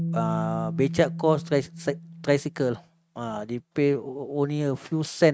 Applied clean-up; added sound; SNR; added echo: neural mask model RNNoise.